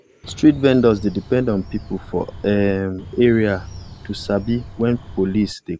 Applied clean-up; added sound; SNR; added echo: none; Bird; 16 dB; none.